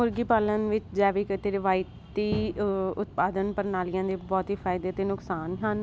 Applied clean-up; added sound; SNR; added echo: none; none; none; none.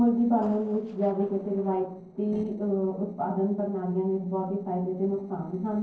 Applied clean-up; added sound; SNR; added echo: neural separator model SepFormer DNS4.